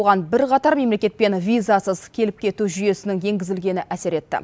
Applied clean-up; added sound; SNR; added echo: none; none; none; none.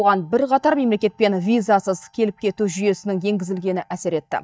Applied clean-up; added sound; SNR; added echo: neural mask model DeepFilterNet 3.